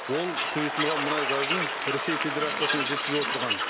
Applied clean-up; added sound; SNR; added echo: none; Tools + Applause; -2 dB; none.